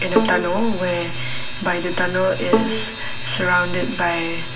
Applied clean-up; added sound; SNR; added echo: none; Bowed string instrument; 6 dB; reverberation time 0.2 s.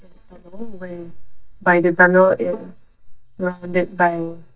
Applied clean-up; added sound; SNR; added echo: neural mask model DeepFilterNet 3.